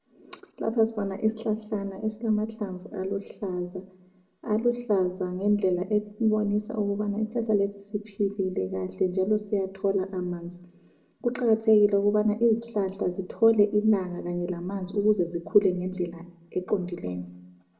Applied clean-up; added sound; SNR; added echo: none; none; none; reverberation time 0.5 s.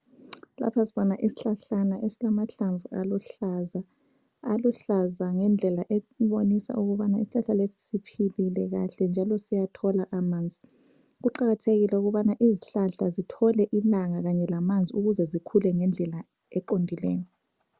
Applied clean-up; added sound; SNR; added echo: none; none; none; none.